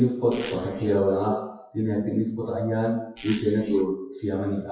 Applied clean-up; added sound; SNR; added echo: classical method WPE with log-MMSE.